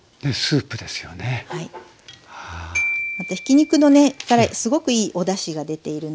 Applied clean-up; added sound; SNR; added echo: none; Glockenspiel; 10 dB; none.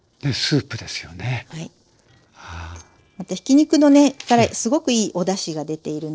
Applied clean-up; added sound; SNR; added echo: neural separator model SepFormer DNS4.